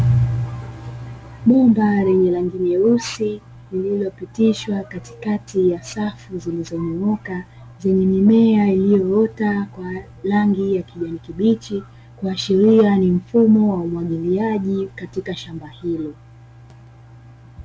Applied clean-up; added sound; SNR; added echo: none; none; none; none.